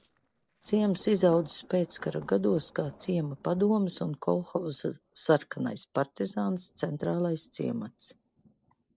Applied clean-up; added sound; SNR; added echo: neural separator model SepFormer DNS4.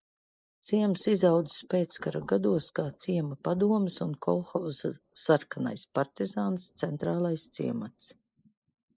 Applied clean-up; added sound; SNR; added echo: neural mask model Resemble Enhance denoiser.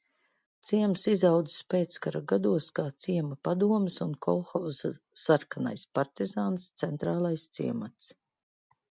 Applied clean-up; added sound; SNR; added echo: none; none; none; none.